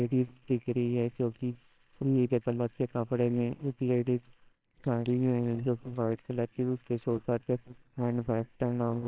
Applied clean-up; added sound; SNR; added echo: neural separator model SepFormer WHAMR!.